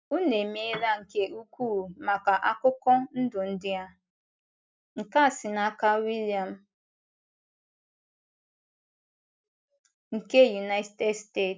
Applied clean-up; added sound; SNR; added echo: none; Piano; 12 dB; none.